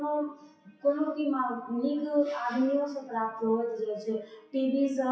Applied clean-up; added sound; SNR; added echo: classical method WPE with log-MMSE.